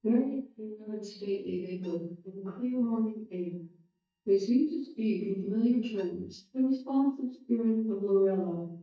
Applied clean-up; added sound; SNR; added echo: neural mask model DeepFilterNet 3.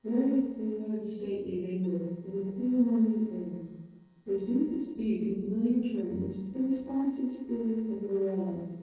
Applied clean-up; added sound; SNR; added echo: neural separator model SepFormer DNS4.